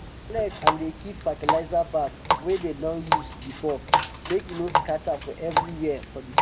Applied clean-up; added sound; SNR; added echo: none; Water tap, faucet; -1 dB; none.